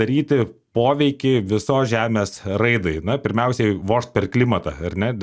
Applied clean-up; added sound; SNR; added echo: none; none; none; none.